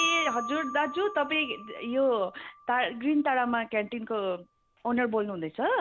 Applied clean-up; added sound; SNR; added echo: none; Marimba, xylophone; 11 dB; none.